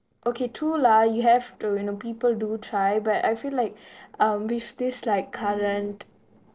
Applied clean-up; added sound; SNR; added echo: neural separator model SepFormer DNS4.